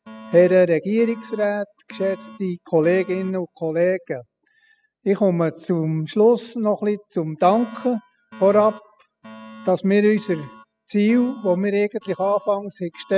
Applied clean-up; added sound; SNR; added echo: classical method spectral subtraction.